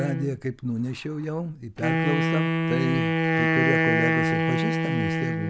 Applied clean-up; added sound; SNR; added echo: none; Wind instrument, woodwind instrument; -5 dB; none.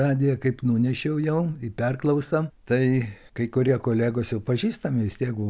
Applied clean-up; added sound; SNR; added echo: none; none; none; none.